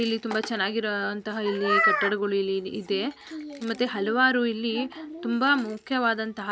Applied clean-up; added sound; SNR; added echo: none; none; none; none.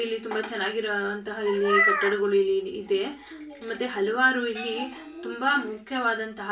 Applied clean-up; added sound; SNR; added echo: none; Gong; 16 dB; reverberation time 0.3 s.